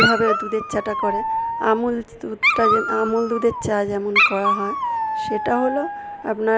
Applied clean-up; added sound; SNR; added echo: none; Dog; 1 dB; none.